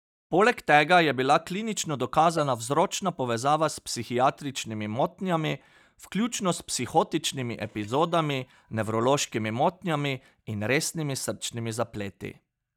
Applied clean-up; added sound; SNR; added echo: neural mask model DeepFilterNet 3.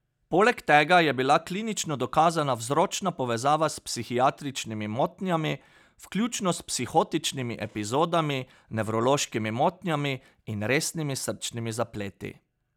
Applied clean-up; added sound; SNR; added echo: none; none; none; none.